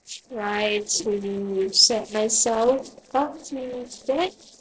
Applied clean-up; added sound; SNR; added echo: neural separator model SepFormer DNS4.